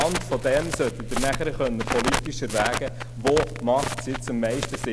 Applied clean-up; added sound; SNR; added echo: none; Crackle; 3 dB; none.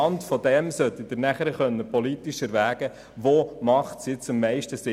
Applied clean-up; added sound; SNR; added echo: none; none; none; none.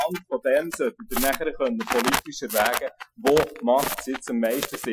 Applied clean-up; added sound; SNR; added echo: classical method Wiener filter.